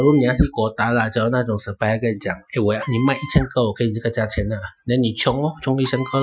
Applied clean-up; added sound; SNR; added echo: classical method Wiener filter.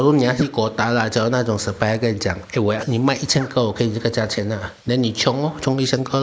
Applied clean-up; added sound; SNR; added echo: neural mask model Resemble Enhance denoiser.